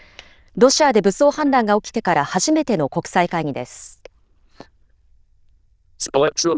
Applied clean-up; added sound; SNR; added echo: neural diffusion model UNIVERSE++.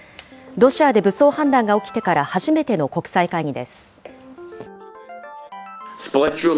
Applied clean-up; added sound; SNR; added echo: none; Ringtone; 19 dB; none.